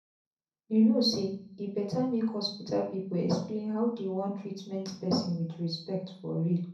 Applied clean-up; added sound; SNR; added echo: none; none; none; reverberation time 0.5 s.